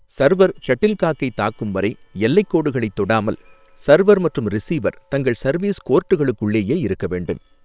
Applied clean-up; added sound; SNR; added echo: neural separator model SepFormer WHAM!.